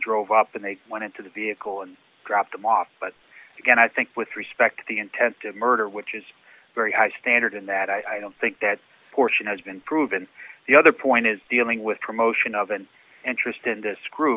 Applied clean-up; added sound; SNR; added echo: none; none; none; none.